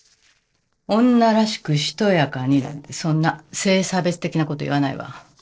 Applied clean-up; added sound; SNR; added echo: neural separator model SepFormer DNS4.